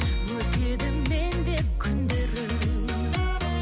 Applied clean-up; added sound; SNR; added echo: none; none; none; none.